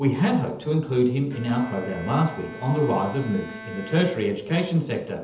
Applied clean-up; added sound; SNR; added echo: none; Bowed string instrument; 18 dB; reverberation time 0.8 s.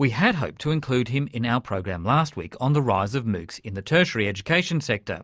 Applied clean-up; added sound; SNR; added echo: none; none; none; none.